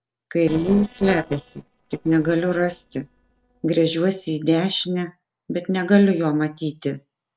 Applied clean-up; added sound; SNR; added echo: neural separator model SepFormer DNS4.